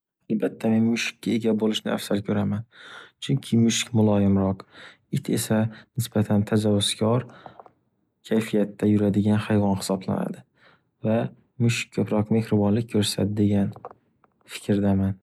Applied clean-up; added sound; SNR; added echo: none; none; none; none.